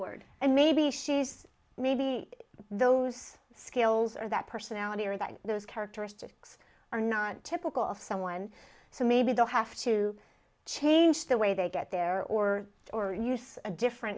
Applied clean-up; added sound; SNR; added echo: none; none; none; none.